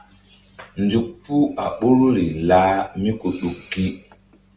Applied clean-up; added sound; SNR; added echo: none; none; none; none.